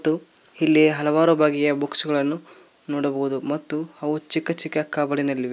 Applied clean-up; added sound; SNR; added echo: none; none; none; none.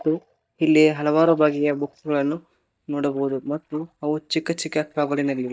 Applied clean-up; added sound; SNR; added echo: neural mask model DeepFilterNet 3.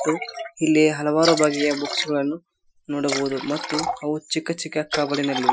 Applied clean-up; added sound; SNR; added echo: classical method Wiener filter.